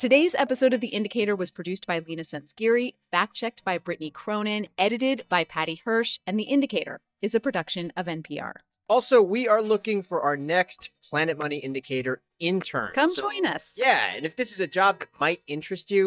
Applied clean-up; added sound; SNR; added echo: neural mask model DeepFilterNet 3.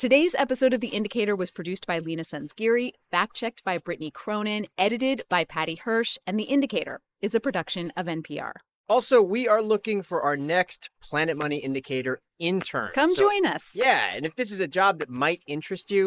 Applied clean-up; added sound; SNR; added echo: neural mask model Resemble Enhance denoiser.